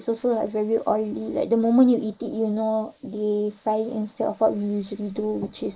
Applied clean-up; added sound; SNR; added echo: neural mask model Resemble Enhance denoiser.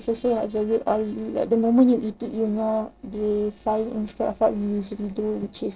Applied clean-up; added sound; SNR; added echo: neural separator model SepFormer DNS4.